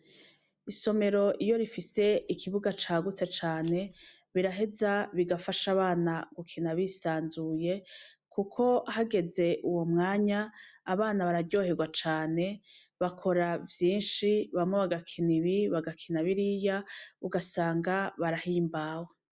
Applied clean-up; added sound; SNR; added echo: neural mask model Resemble Enhance denoiser.